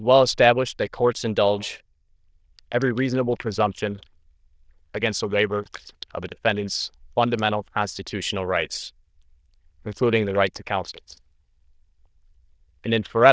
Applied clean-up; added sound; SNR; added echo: neural diffusion model UNIVERSE++.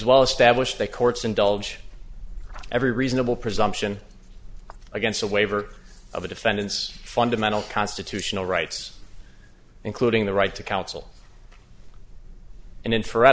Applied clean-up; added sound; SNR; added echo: none; none; none; none.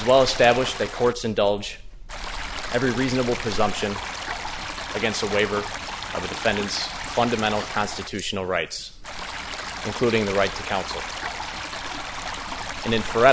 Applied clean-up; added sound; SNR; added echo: none; Stream; 8 dB; none.